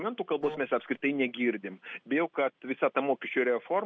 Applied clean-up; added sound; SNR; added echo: none; Wind instrument, woodwind instrument; 15 dB; none.